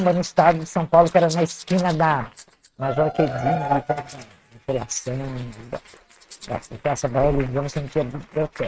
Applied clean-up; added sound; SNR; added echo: neural mask model RNNoise.